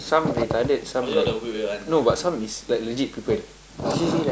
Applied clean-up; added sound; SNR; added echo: none; none; none; none.